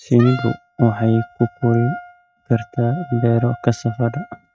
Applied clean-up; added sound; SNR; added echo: neural mask model RNNoise.